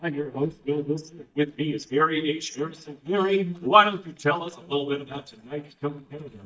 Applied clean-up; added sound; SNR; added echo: neural mask model DeepFilterNet 3.